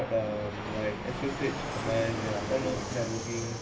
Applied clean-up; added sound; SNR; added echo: none; Fixed-wing aircraft, airplane; 3 dB; reverberation time 0.3 s.